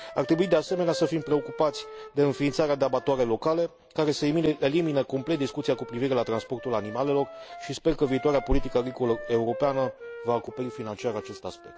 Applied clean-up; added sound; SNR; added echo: none; Wind instrument, woodwind instrument; 15 dB; none.